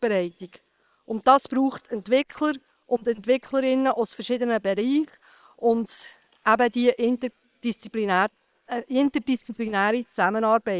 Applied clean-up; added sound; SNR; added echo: neural separator model SepFormer WHAM!.